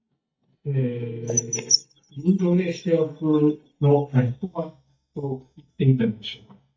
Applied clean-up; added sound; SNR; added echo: neural mask model DeepFilterNet 3.